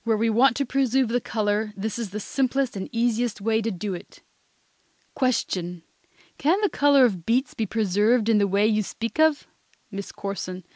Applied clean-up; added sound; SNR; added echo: none; none; none; none.